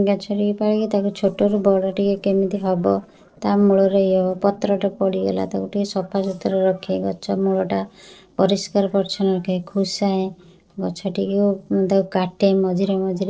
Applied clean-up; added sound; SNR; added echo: neural separator model SepFormer DNS4.